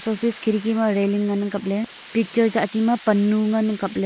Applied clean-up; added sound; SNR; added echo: neural mask model Resemble Enhance denoiser.